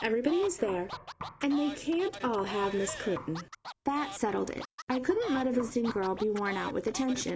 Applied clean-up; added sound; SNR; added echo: none; Knock + Scratching (performance technique); 12 dB; none.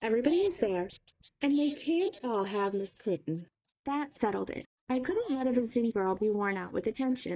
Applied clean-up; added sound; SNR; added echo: neural mask model DeepFilterNet 3.